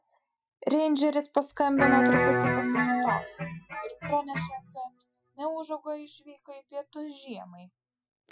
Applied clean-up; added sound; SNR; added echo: classical method Wiener filter.